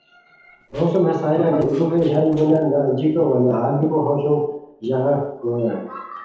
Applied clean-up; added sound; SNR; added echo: neural separator model SepFormer DNS4.